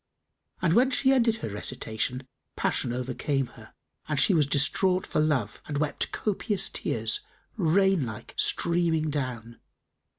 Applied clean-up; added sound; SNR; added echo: none; none; none; none.